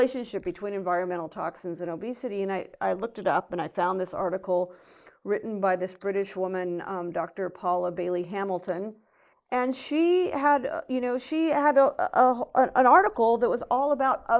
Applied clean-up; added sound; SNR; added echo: neural mask model Resemble Enhance denoiser.